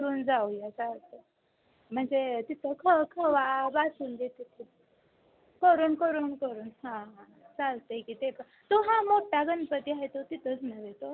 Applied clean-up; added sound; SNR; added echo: none; none; none; none.